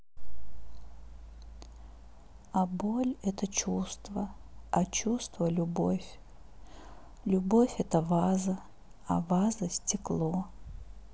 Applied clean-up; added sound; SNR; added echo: none; none; none; none.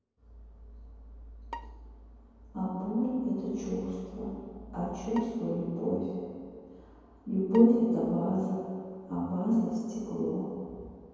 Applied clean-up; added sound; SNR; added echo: none; Bowed string instrument; 19 dB; reverberation time 2.2 s.